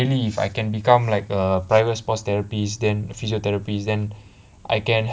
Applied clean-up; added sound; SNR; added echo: none; none; none; none.